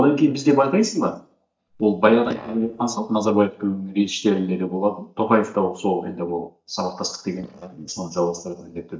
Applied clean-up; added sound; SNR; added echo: neural mask model DeepFilterNet 3.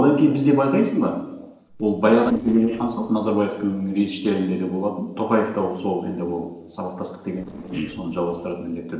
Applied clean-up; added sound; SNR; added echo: neural separator model SepFormer DNS4.